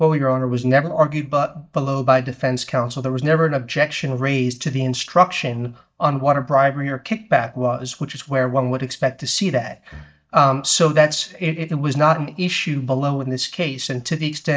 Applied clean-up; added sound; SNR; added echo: neural mask model DeepFilterNet 3.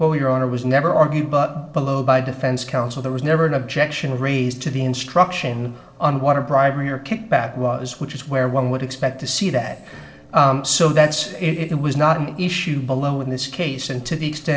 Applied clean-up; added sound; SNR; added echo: neural separator model SepFormer DNS4.